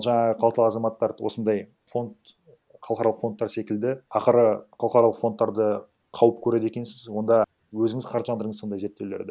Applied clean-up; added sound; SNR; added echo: none; none; none; none.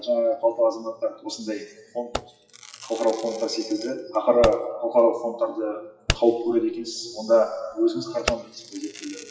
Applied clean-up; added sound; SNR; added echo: classical method WPE with log-MMSE.